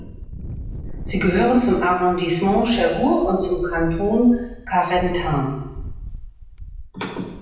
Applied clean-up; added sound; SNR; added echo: none; Wind; 12 dB; reverberation time 0.9 s.